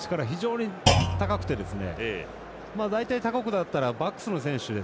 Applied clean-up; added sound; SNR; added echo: none; Thump, thud; 2 dB; none.